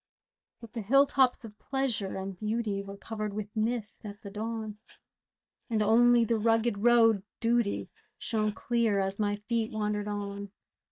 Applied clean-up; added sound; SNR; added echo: neural mask model DeepFilterNet 3.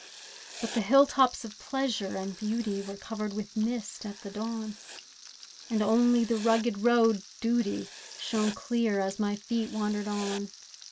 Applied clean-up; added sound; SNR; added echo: none; Writing + Frying (food); 16 dB; none.